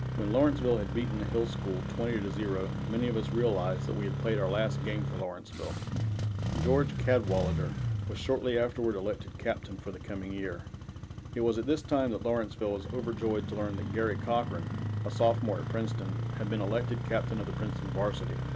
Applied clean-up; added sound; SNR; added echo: none; Engine starting; 2 dB; none.